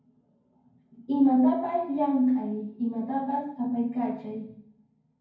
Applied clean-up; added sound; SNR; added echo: none; none; none; reverberation time 0.9 s.